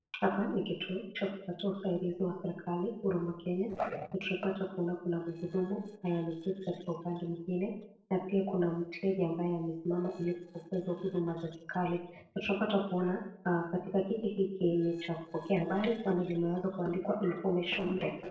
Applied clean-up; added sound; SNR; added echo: neural separator model SepFormer DNS4.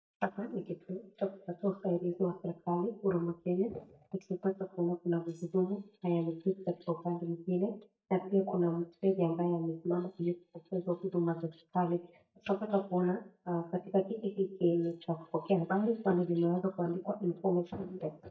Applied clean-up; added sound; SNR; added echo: neural mask model DeepFilterNet 3.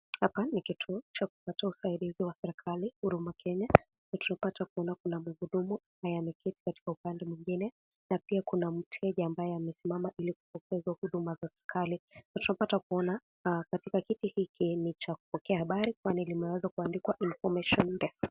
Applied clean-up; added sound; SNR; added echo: none; none; none; none.